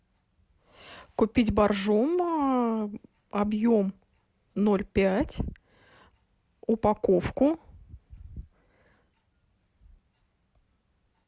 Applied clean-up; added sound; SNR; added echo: none; none; none; none.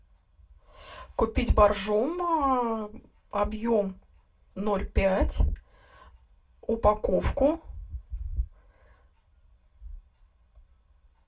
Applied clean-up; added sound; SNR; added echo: none; none; none; reverberation time 0.1 s.